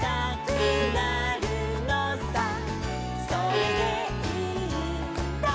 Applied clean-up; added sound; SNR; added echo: none; Bowed string instrument; 6 dB; none.